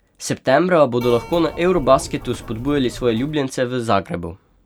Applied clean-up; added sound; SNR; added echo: none; Keyboard (musical); 15 dB; none.